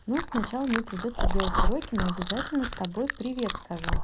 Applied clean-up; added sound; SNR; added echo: none; Chewing, mastication; -2 dB; none.